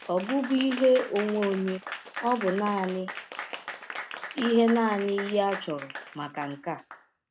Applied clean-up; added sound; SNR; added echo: none; Applause / Crowd; 11 dB; none.